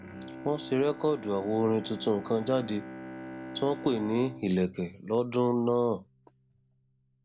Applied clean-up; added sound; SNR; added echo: none; Bowed string instrument; 14 dB; none.